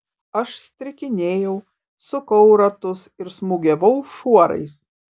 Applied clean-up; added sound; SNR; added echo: none; none; none; none.